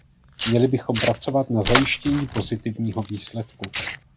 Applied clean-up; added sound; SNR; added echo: none; Tearing; 5 dB; none.